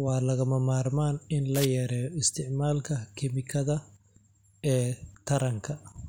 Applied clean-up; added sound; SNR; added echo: none; Domestic sounds, home sounds; 11 dB; none.